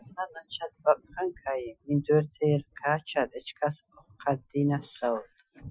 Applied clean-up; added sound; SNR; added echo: classical method Wiener filter.